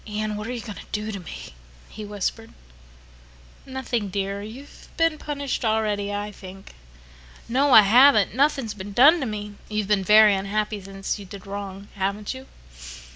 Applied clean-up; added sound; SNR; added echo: none; none; none; none.